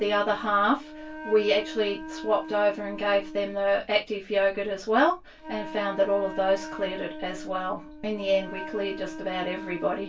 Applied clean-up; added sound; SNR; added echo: none; Wind instrument, woodwind instrument; 13 dB; reverberation time 0.2 s.